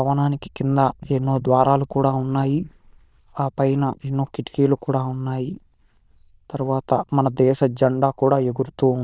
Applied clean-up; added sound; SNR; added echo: neural diffusion model UNIVERSE++.